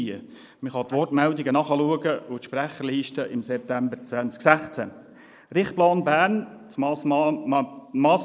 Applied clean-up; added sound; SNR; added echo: neural mask model Resemble Enhance denoiser.